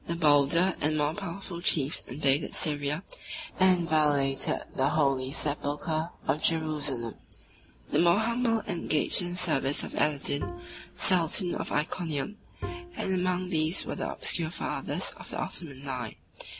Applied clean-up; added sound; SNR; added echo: none; Bowed string instrument; 12 dB; none.